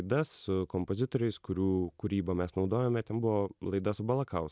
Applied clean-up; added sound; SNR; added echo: none; none; none; none.